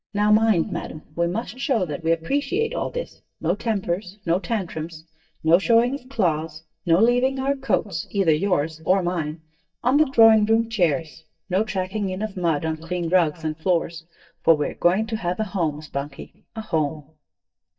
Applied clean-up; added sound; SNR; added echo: neural mask model DeepFilterNet 3.